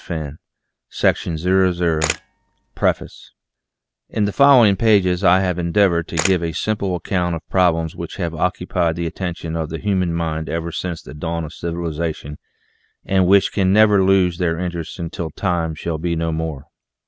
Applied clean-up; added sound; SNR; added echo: none; Camera; 11 dB; none.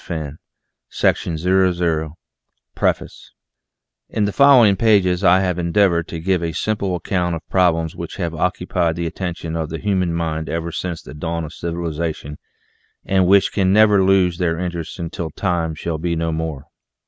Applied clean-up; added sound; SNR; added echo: none; none; none; none.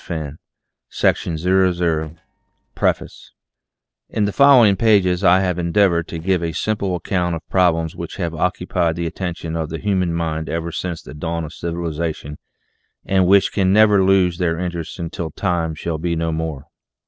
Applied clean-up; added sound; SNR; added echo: neural separator model SepFormer DNS4.